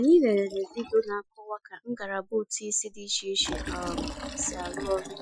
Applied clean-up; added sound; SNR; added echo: classical method Wiener filter.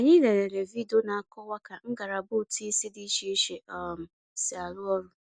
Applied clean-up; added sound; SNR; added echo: none; none; none; none.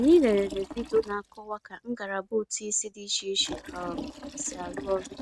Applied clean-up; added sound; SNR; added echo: neural mask model RNNoise.